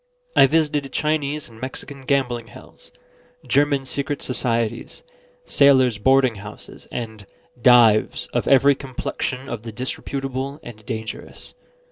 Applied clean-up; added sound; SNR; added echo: none; none; none; none.